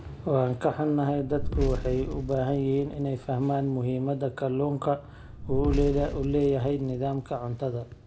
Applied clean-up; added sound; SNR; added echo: none; Fire; 8 dB; none.